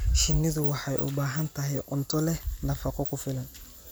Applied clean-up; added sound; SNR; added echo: none; none; none; none.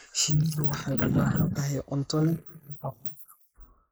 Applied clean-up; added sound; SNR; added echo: neural mask model Resemble Enhance denoiser.